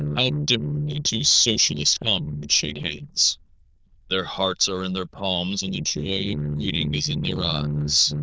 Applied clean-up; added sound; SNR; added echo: neural diffusion model UNIVERSE++.